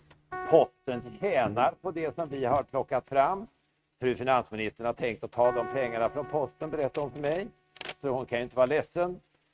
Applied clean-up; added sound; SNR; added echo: neural mask model RNNoise.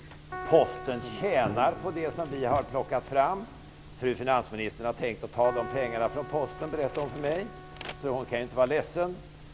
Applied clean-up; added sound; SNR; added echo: none; Keyboard (musical); 14 dB; none.